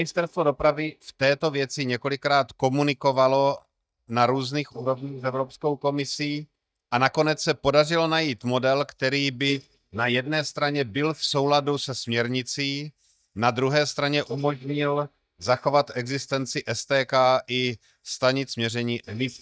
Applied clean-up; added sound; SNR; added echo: neural mask model DeepFilterNet 3.